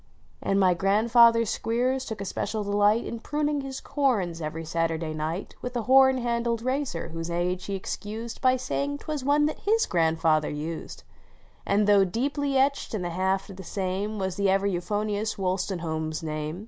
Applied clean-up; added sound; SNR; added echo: none; none; none; none.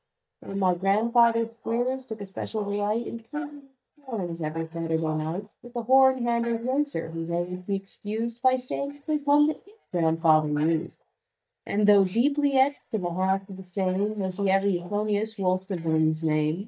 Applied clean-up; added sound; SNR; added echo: neural mask model DeepFilterNet 3.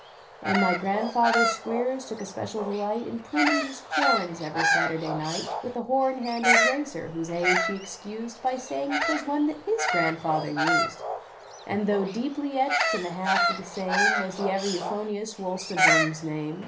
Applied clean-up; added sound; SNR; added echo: none; Bird vocalization, bird call, bird song; -1 dB; reverberation time 0.3 s.